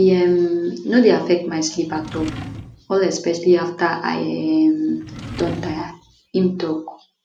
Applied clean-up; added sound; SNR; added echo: none; Drawer open or close; 14 dB; none.